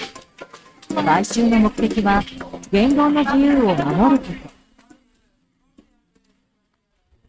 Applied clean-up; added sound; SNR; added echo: neural mask model RNNoise.